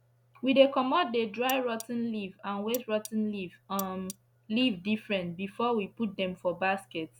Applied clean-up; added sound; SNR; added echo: none; Cutlery, silverware; 16 dB; none.